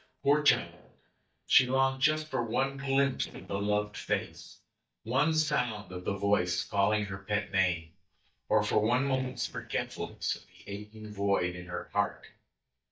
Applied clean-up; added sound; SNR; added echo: neural mask model DeepFilterNet 3.